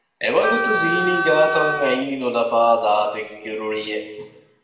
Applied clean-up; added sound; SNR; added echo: none; Wind instrument, woodwind instrument; 2 dB; reverberation time 1.0 s.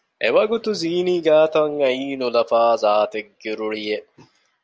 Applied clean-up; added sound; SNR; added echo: none; none; none; none.